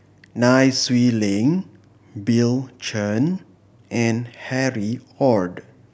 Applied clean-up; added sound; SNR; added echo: none; none; none; none.